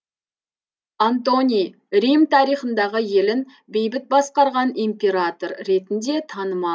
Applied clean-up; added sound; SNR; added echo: none; none; none; none.